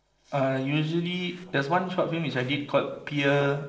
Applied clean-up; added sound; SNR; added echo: neural separator model SepFormer DNS4.